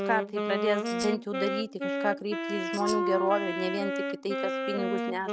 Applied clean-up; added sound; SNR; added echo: none; Tambourine + Wind instrument, woodwind instrument; 0 dB; none.